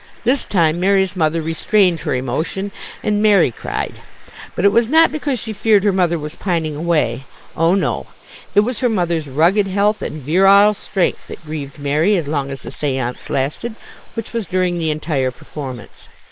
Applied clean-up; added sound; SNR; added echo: neural mask model Resemble Enhance denoiser.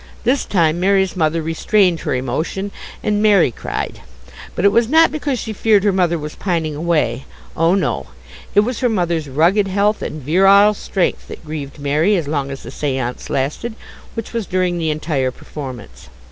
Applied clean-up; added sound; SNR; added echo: none; none; none; none.